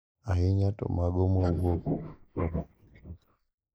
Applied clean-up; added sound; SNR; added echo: neural mask model Resemble Enhance denoiser.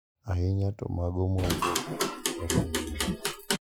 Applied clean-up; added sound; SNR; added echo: classical method Wiener filter.